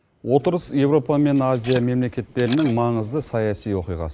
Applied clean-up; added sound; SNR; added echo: neural mask model Resemble Enhance denoiser.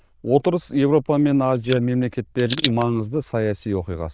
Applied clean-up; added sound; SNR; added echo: neural diffusion model UNIVERSE++.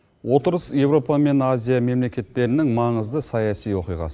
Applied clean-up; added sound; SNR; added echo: none; none; none; none.